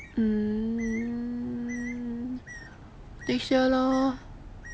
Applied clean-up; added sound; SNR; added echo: none; Bird; 19 dB; none.